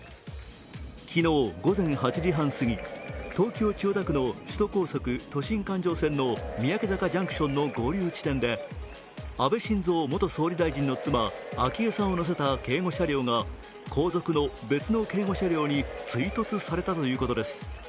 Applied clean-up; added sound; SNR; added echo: none; Applause / Crowd / Cheering; 14 dB; none.